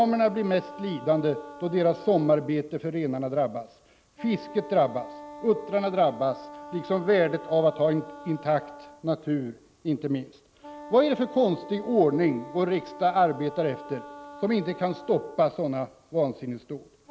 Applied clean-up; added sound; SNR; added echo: none; Wind instrument, woodwind instrument; 18 dB; none.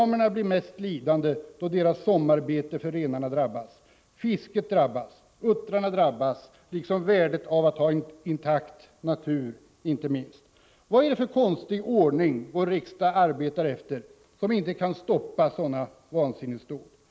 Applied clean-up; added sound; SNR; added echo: none; none; none; none.